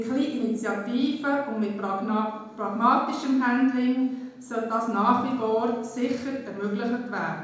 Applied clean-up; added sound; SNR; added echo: none; none; none; reverberation time 0.9 s.